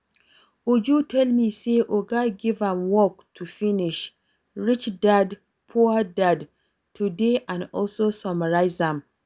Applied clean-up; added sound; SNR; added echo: none; none; none; none.